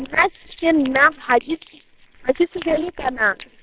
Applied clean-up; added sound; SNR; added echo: neural separator model SepFormer WHAMR!.